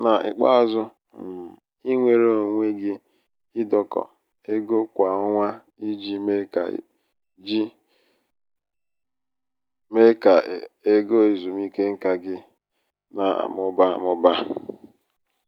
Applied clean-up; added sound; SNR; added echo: none; none; none; none.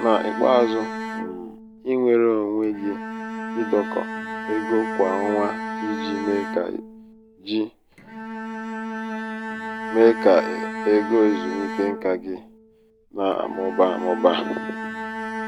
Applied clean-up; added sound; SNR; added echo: none; Bowed string instrument; 7 dB; none.